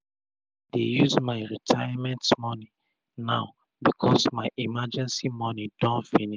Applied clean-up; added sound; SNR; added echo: none; none; none; none.